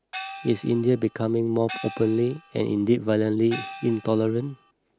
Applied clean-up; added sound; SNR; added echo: none; Gong; 16 dB; none.